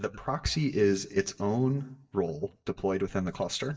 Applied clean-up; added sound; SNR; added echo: neural mask model DeepFilterNet 3.